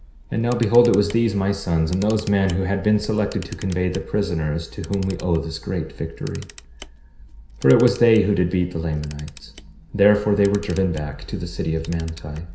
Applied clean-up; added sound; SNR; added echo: none; Camera; 18 dB; reverberation time 0.5 s.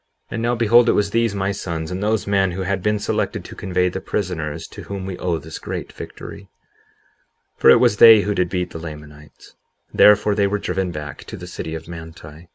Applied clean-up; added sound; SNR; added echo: none; none; none; none.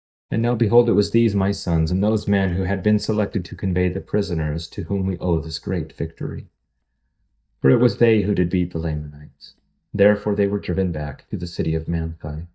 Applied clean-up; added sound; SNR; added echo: neural mask model DeepFilterNet 3.